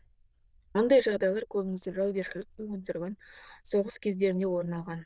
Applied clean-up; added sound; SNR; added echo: neural diffusion model UNIVERSE++.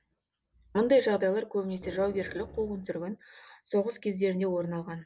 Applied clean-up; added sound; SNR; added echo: none; Growling; 15 dB; none.